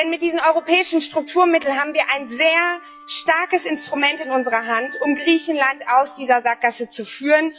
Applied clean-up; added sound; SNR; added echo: classical method log-MMSE.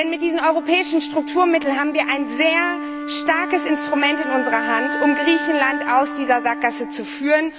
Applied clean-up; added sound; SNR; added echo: none; Wind instrument, woodwind instrument; 7 dB; none.